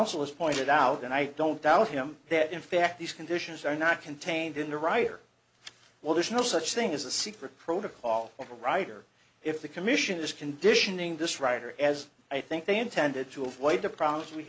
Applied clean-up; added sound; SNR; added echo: none; none; none; none.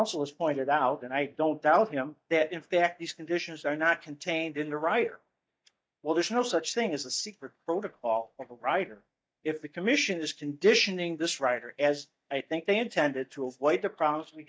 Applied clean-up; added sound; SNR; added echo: neural mask model DeepFilterNet 3.